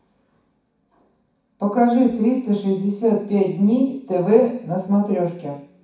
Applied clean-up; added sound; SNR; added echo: none; none; none; reverberation time 0.6 s.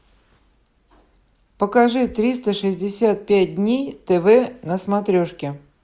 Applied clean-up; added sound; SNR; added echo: none; none; none; none.